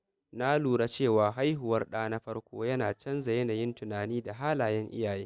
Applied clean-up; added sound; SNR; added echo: none; none; none; none.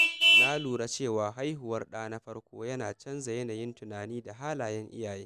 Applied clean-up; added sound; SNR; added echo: none; Vehicle horn, car horn, honking; -4 dB; none.